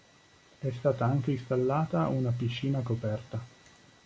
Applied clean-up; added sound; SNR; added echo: none; none; none; none.